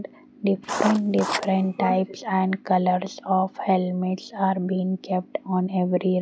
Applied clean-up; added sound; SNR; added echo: none; Writing; 6 dB; none.